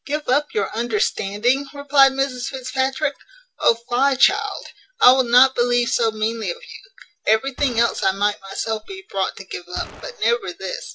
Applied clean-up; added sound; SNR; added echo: none; Gunshot, gunfire; 17 dB; none.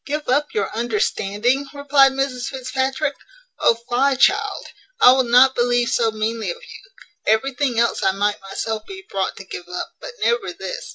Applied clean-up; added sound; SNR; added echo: none; none; none; none.